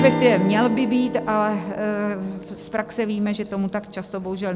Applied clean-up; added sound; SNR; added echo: none; Strum; 7 dB; none.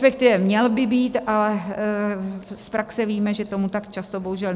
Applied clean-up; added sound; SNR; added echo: none; none; none; none.